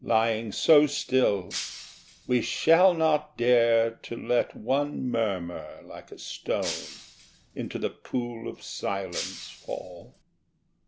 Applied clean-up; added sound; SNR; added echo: none; Shatter; 12 dB; none.